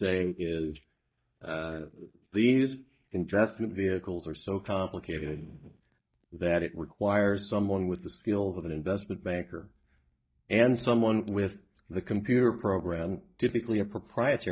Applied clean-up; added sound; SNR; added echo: neural mask model DeepFilterNet 3.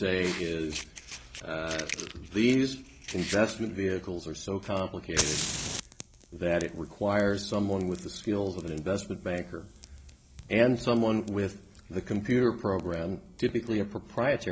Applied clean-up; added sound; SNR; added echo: none; Fire; 12 dB; none.